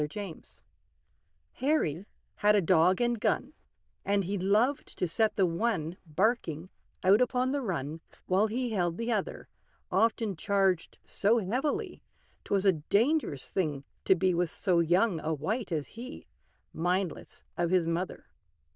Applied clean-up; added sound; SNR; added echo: neural diffusion model UNIVERSE++.